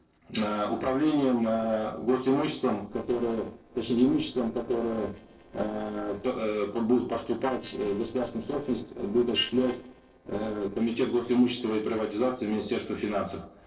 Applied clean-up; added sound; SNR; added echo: neural separator model SepFormer DNS4.